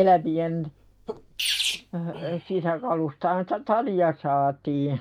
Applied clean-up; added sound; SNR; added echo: neural mask model DeepFilterNet 3.